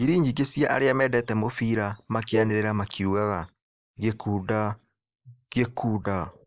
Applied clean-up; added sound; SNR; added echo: neural mask model Resemble Enhance denoiser.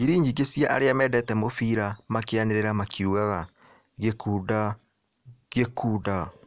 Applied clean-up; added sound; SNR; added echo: none; none; none; none.